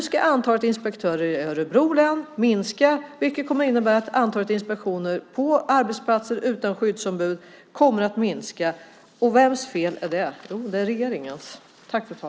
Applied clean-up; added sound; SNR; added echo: none; none; none; none.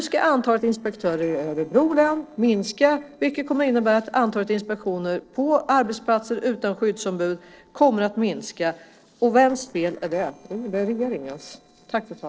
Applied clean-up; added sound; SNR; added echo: neural separator model SepFormer DNS4.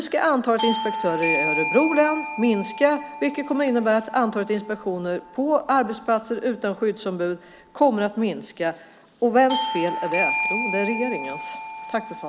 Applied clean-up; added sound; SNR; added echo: none; Bell / Doorbell; 7 dB; none.